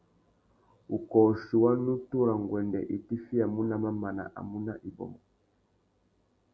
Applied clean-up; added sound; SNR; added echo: none; none; none; none.